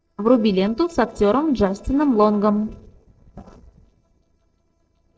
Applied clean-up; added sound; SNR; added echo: neural separator model SepFormer DNS4.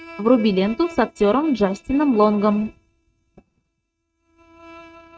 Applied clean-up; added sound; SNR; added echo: neural mask model RNNoise.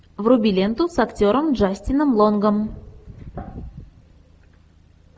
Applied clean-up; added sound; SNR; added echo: none; none; none; none.